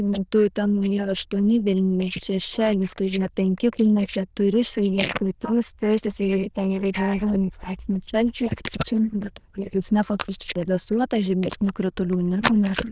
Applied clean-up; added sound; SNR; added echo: neural diffusion model UNIVERSE++.